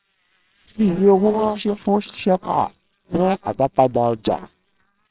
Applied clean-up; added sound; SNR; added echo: neural separator model SepFormer WHAMR!.